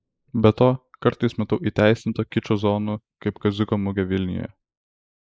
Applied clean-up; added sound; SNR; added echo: neural mask model Resemble Enhance denoiser.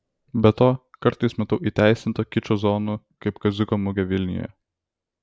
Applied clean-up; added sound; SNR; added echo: none; none; none; none.